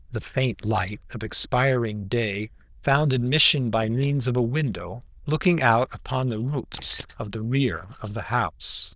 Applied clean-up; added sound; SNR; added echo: neural diffusion model UNIVERSE++.